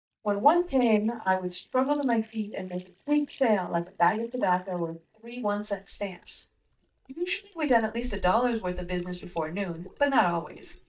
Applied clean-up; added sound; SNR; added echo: neural mask model DeepFilterNet 3.